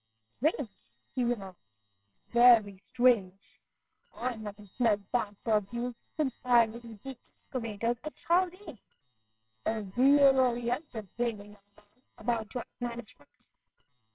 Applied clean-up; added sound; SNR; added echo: neural separator model SepFormer WHAMR!.